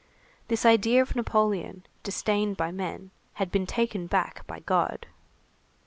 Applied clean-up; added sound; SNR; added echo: none; none; none; none.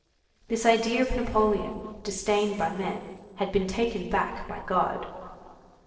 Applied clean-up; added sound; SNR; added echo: neural separator model SepFormer DNS4.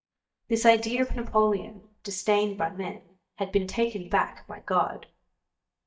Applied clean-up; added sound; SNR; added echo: neural mask model DeepFilterNet 3.